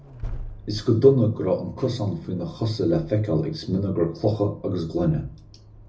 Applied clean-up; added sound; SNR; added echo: none; Accelerating, revving, vroom; 16 dB; reverberation time 0.4 s.